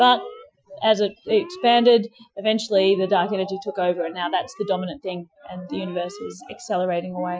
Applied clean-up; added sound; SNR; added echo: classical method Wiener filter.